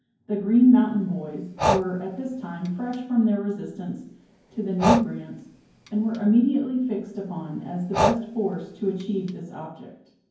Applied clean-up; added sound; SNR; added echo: none; Breathing; 6 dB; reverberation time 0.9 s.